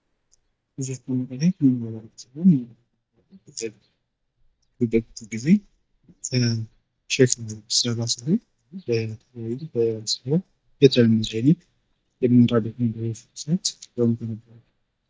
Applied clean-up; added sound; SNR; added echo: neural mask model DeepFilterNet 3.